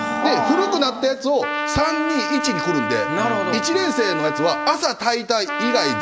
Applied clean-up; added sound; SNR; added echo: none; Trumpet; 5 dB; none.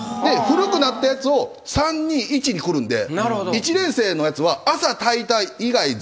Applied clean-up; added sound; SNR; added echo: none; none; none; none.